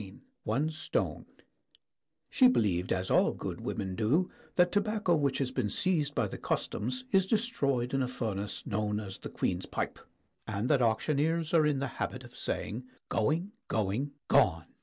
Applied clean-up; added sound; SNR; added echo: none; none; none; none.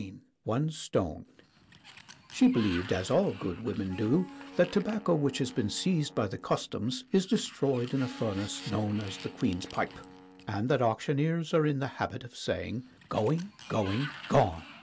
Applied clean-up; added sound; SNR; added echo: none; Wind instrument, woodwind instrument + Sliding door; 18 dB; none.